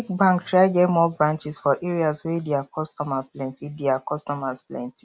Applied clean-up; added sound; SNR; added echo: none; none; none; none.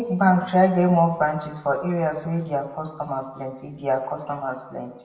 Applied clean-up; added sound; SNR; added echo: none; none; none; reverberation time 1.1 s.